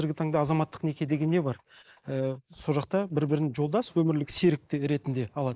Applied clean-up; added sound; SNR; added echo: neural mask model Resemble Enhance denoiser.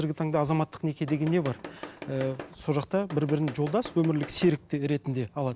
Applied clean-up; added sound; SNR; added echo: none; Tools; 14 dB; none.